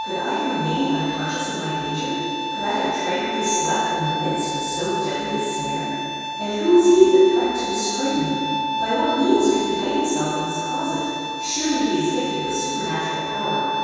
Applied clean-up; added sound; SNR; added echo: none; Bowed string instrument; 5 dB; reverberation time 2.2 s.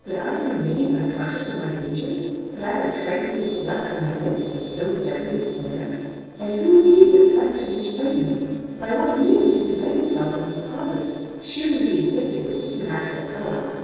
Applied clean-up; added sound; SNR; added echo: neural separator model SepFormer DNS4.